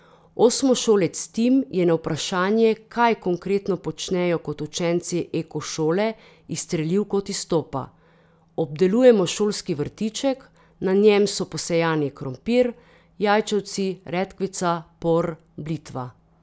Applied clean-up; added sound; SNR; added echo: none; none; none; none.